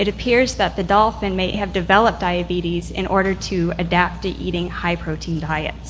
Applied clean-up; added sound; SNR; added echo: none; none; none; none.